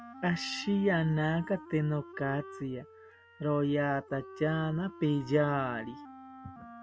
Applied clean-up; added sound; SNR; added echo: none; Wind instrument, woodwind instrument; 16 dB; none.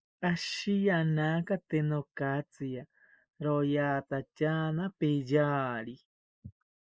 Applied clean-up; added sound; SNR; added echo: neural mask model Resemble Enhance denoiser.